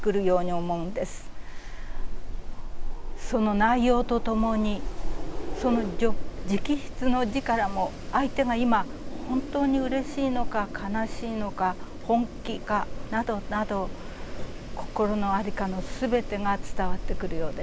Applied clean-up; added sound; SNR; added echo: none; Wind; 1 dB; none.